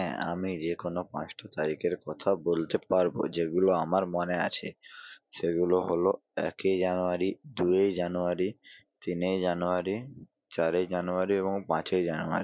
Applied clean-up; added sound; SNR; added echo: none; none; none; none.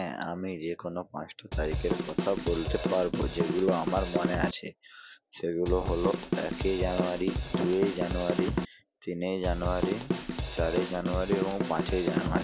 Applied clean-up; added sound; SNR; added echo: none; Drum / Drum kit; 0 dB; none.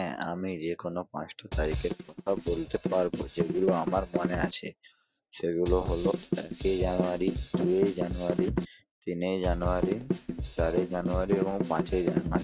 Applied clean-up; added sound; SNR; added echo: neural mask model RNNoise.